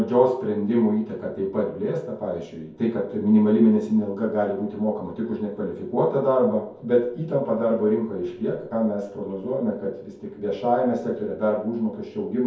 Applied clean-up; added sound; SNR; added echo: none; none; none; reverberation time 0.6 s.